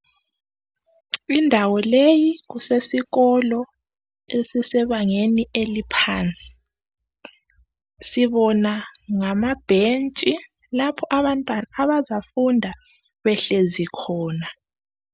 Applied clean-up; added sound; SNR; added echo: none; none; none; none.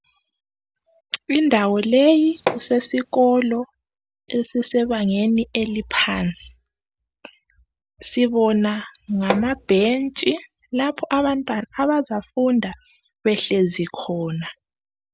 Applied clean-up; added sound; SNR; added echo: none; Hammer; 7 dB; none.